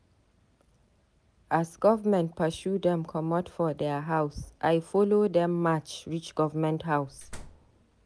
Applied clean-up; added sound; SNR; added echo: none; Slam; 17 dB; none.